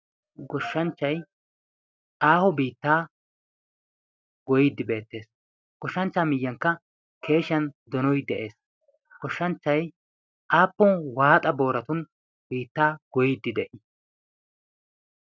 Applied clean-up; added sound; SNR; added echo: none; none; none; none.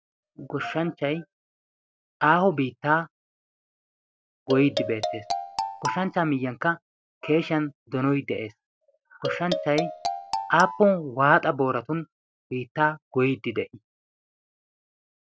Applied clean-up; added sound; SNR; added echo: none; Marimba, xylophone; 4 dB; none.